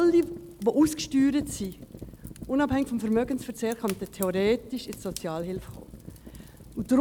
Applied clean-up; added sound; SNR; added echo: none; Fire; 16 dB; none.